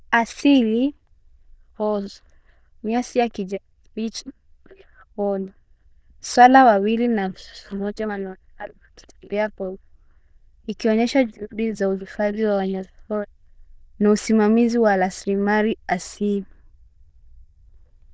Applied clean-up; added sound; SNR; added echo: neural diffusion model UNIVERSE++.